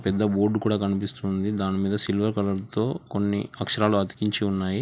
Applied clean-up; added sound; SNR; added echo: none; none; none; none.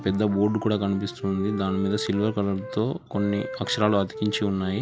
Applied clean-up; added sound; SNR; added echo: none; Wind instrument, woodwind instrument; 12 dB; none.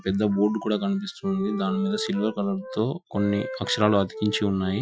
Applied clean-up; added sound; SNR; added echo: classical method Wiener filter.